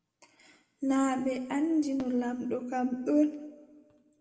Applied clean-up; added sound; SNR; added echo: none; none; none; reverberation time 1.2 s.